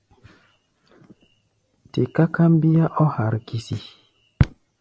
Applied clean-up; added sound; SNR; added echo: none; none; none; none.